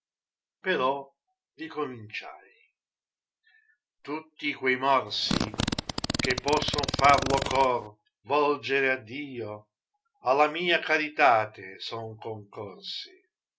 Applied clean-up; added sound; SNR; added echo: none; Fart; 2 dB; none.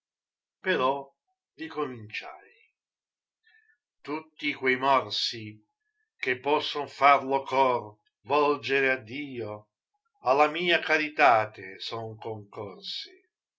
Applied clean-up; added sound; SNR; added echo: none; none; none; none.